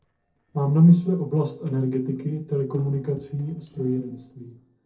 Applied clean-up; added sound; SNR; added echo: neural separator model SepFormer DNS4.